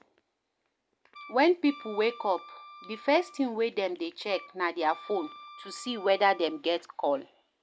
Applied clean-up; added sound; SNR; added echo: none; Wind instrument, woodwind instrument; 19 dB; none.